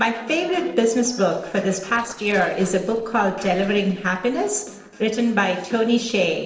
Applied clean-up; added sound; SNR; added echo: neural separator model SepFormer DNS4.